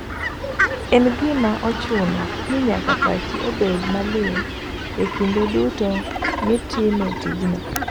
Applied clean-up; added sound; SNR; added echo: none; Fowl; 4 dB; none.